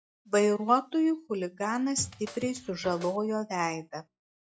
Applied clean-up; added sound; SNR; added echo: classical method log-MMSE.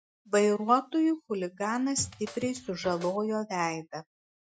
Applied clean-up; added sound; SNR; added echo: classical method Wiener filter.